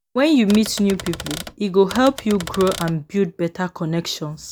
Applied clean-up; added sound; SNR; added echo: none; Typewriter; 13 dB; none.